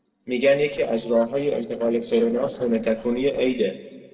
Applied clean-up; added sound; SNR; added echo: neural separator model SepFormer DNS4.